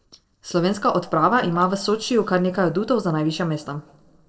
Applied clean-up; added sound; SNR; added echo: neural separator model SepFormer DNS4.